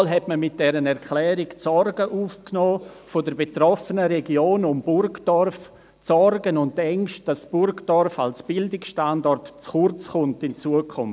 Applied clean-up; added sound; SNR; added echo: none; none; none; none.